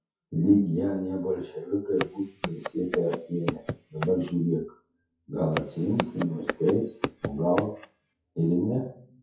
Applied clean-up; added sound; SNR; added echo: classical method WPE with log-MMSE.